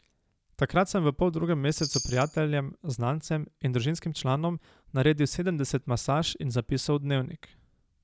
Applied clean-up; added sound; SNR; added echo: none; Chime; 10 dB; none.